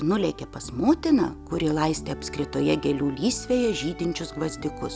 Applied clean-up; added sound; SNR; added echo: none; none; none; none.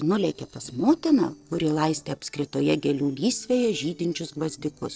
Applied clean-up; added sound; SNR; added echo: neural separator model SepFormer DNS4.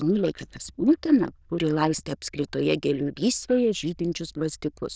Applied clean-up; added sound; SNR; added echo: neural diffusion model UNIVERSE++.